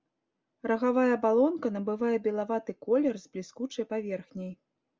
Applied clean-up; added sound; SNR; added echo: none; none; none; none.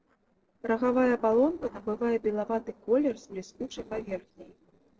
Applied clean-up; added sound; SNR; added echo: neural separator model SepFormer DNS4.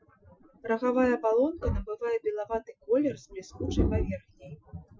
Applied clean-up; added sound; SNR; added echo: classical method Wiener filter.